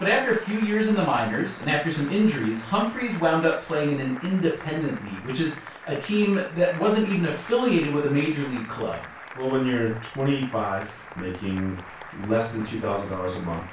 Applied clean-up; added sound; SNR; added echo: none; Applause / Cheering; 16 dB; reverberation time 0.3 s.